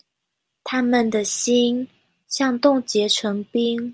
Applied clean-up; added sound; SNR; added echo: none; none; none; none.